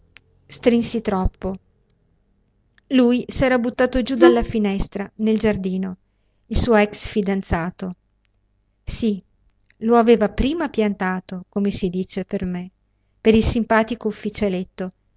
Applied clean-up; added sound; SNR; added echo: none; Wind instrument, woodwind instrument; -4 dB; none.